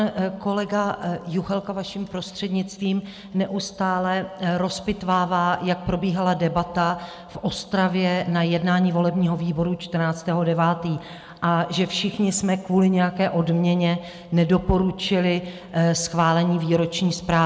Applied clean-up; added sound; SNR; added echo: none; none; none; none.